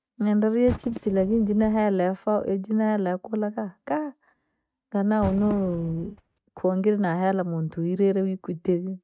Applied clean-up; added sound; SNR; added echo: neural mask model RNNoise.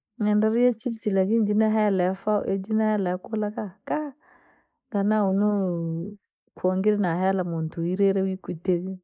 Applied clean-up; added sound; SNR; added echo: neural mask model Resemble Enhance denoiser.